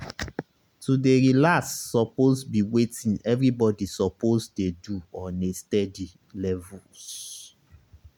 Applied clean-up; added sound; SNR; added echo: none; none; none; none.